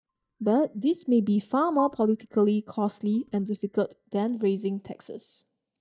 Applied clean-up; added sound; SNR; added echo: neural mask model DeepFilterNet 3.